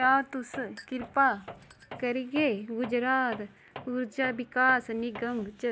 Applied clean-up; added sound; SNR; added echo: none; Tools; 18 dB; none.